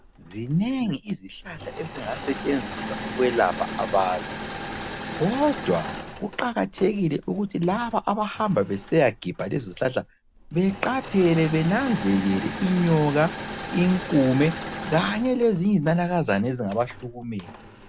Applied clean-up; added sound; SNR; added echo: none; Engine / Mechanisms; 11 dB; none.